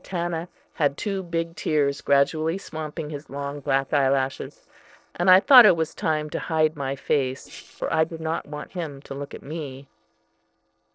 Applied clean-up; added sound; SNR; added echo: neural separator model SepFormer DNS4.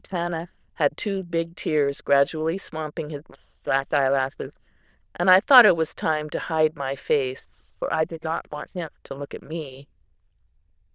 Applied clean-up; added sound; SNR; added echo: neural diffusion model UNIVERSE++.